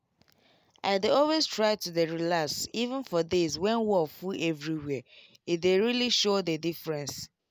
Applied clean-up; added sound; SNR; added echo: none; none; none; none.